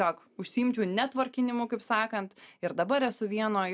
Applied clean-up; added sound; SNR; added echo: none; none; none; none.